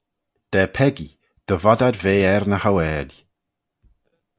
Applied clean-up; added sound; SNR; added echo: none; none; none; none.